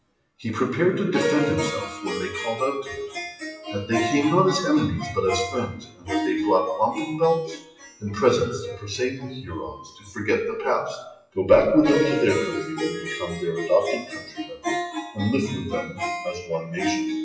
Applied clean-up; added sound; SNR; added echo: classical method WPE with log-MMSE.